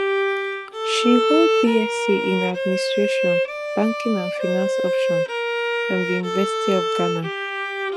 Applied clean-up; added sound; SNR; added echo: none; Bowed string instrument; -2 dB; none.